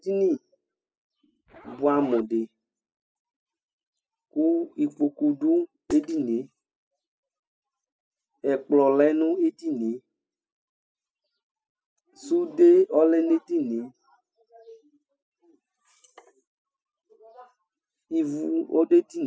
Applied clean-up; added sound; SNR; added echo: classical method spectral subtraction.